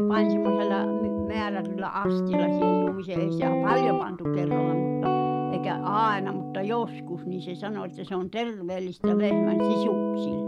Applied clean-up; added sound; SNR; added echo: none; Guitar; -4 dB; none.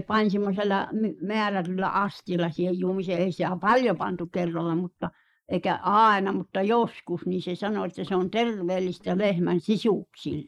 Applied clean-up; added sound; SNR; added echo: neural mask model Resemble Enhance denoiser.